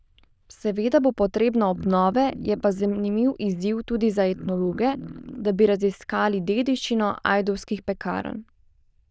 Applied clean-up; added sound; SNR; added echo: neural diffusion model UNIVERSE++.